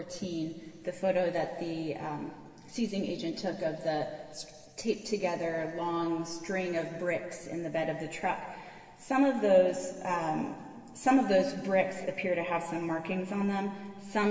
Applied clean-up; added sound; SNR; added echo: none; none; none; reverberation time 2.3 s.